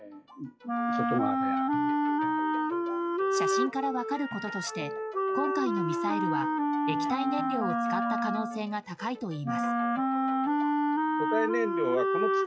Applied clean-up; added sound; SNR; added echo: classical method log-MMSE.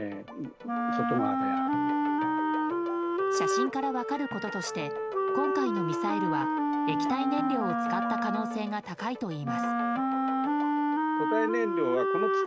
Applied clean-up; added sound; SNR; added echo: none; Wind instrument, woodwind instrument; -5 dB; none.